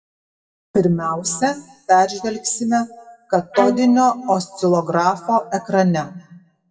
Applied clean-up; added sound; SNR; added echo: classical method WPE with log-MMSE.